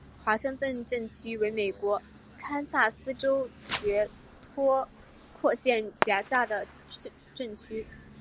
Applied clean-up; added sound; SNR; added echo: none; Fireworks; 12 dB; none.